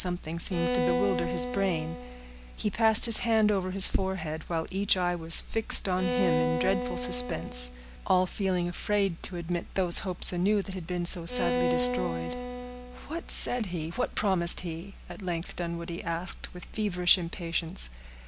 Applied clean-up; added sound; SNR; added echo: none; Bowed string instrument; 5 dB; none.